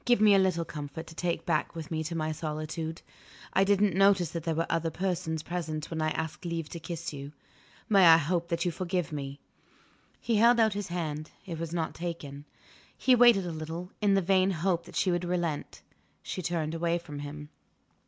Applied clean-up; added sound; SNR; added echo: none; none; none; none.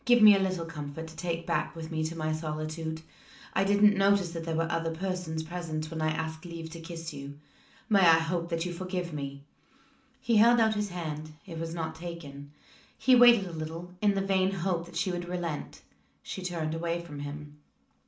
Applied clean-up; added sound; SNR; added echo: none; none; none; reverberation time 0.4 s.